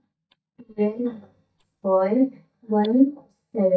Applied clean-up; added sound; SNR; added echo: neural mask model DeepFilterNet 3.